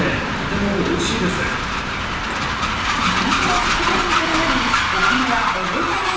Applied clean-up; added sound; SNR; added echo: none; Train; -4 dB; reverberation time 0.9 s.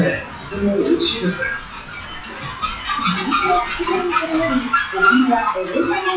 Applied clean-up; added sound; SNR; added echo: classical method WPE with log-MMSE.